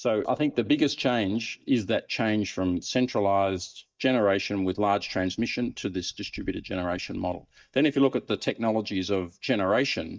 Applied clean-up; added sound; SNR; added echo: neural mask model DeepFilterNet 3.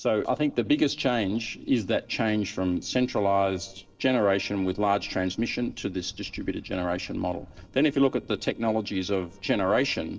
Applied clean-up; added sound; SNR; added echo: neural separator model SepFormer DNS4.